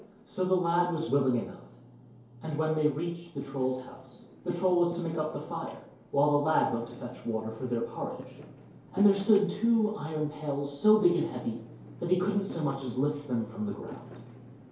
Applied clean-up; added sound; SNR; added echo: none; Fireworks; 19 dB; reverberation time 2.4 s.